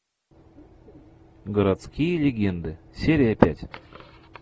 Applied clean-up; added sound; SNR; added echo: none; none; none; none.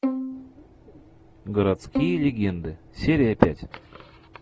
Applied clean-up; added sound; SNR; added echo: none; Bowed string instrument; 7 dB; none.